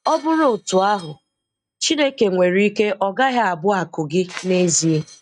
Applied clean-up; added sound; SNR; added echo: neural mask model RNNoise.